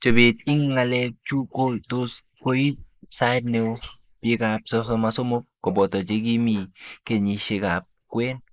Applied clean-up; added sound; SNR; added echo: neural mask model Resemble Enhance denoiser.